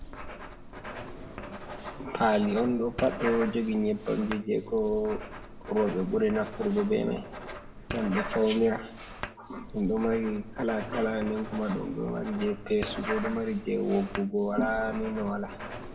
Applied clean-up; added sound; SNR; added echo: none; Writing; 10 dB; reverberation time 1.1 s.